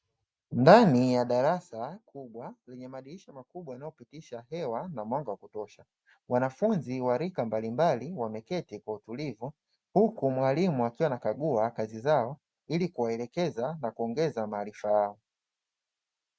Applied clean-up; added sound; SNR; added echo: none; none; none; none.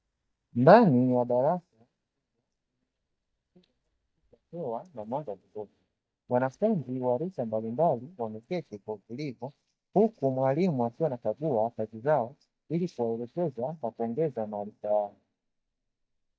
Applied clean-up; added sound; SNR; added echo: neural mask model DeepFilterNet 3.